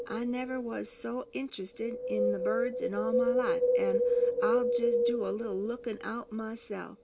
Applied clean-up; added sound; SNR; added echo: none; Wind; -4 dB; none.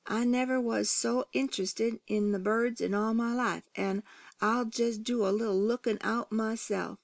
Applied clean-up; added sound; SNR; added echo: none; none; none; none.